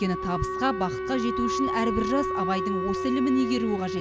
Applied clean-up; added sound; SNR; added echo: none; Wind instrument, woodwind instrument; 2 dB; none.